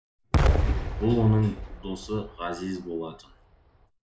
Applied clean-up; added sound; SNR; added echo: none; Explosion; -1 dB; reverberation time 0.4 s.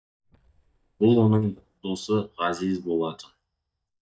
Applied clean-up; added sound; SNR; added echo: neural mask model DeepFilterNet 3.